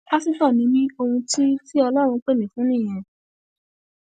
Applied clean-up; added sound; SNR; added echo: none; none; none; none.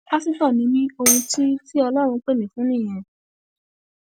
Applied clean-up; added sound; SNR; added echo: none; Tambourine; 3 dB; none.